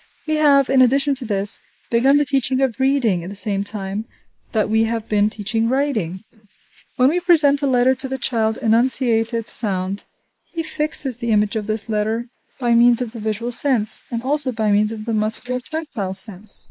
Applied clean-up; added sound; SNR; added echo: neural mask model Resemble Enhance denoiser.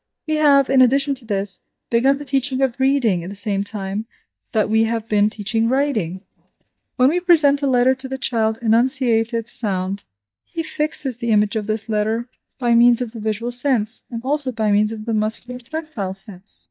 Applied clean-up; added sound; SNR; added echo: neural mask model DeepFilterNet 3.